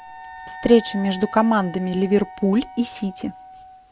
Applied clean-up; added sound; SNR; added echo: none; Wind instrument, woodwind instrument + Wind instrument, woodwind instrument; 16 dB; none.